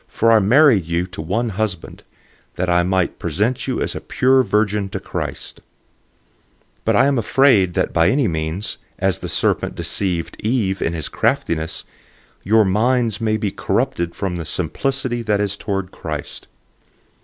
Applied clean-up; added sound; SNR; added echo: none; none; none; none.